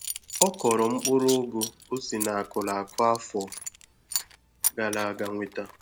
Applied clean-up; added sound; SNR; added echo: none; Coin (dropping) / Zipper (clothing); 7 dB; none.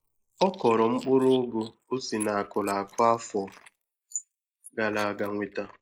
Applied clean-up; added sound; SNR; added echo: neural mask model Resemble Enhance denoiser.